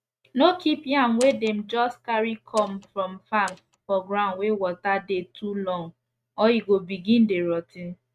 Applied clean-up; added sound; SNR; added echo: neural mask model RNNoise.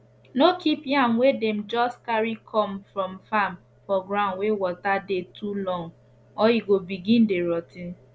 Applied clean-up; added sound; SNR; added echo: none; none; none; none.